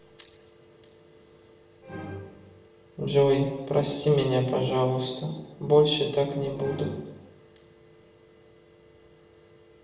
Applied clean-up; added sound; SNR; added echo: none; Musical instrument; 16 dB; reverberation time 1.0 s.